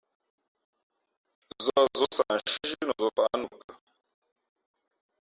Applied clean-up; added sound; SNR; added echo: none; none; none; none.